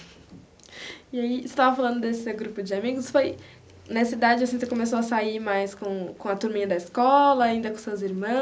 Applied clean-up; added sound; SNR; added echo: none; none; none; none.